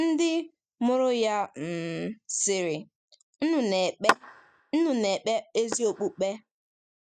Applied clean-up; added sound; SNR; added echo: neural mask model DeepFilterNet 3.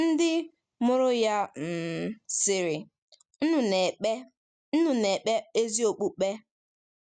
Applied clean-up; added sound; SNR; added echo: none; none; none; none.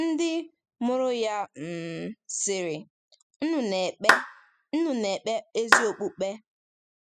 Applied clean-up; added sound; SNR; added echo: classical method spectral subtraction.